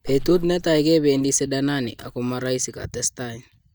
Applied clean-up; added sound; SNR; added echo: neural mask model DeepFilterNet 3.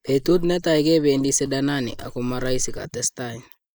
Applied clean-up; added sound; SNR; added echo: neural mask model Resemble Enhance denoiser.